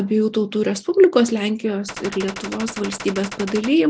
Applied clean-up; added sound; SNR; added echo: none; Gunshot, gunfire; 13 dB; none.